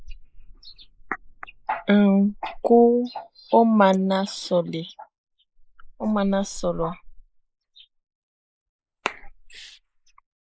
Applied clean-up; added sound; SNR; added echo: neural mask model Resemble Enhance denoiser.